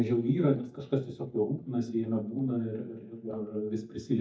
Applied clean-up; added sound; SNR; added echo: neural mask model DeepFilterNet 3.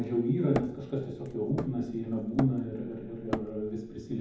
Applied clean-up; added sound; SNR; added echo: none; Hammer; 9 dB; reverberation time 1.2 s.